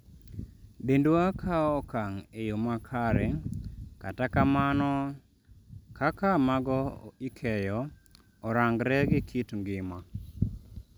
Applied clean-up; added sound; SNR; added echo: none; none; none; none.